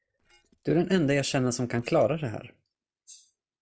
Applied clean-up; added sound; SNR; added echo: neural separator model SepFormer DNS4.